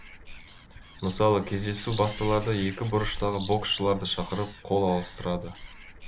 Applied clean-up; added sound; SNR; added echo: none; Bird vocalization, bird call, bird song + Animal; 11 dB; none.